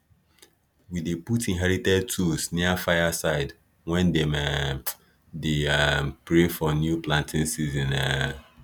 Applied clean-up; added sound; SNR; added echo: none; none; none; none.